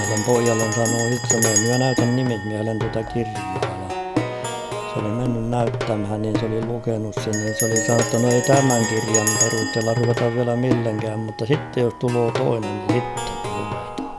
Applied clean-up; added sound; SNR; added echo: none; Plucked string instrument + Bell; 3 dB; none.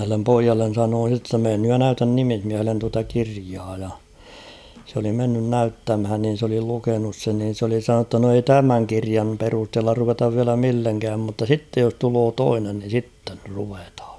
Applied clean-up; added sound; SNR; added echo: none; none; none; none.